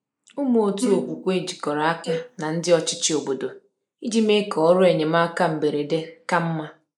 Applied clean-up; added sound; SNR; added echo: neural mask model Resemble Enhance denoiser.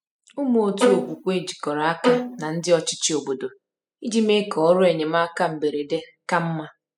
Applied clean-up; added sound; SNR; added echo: classical method spectral subtraction.